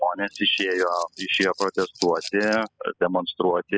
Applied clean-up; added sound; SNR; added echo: classical method spectral subtraction.